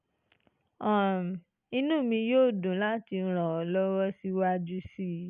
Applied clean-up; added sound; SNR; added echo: none; none; none; none.